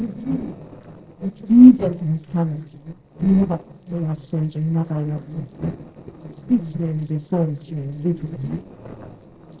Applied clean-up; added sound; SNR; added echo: neural separator model SepFormer DNS4.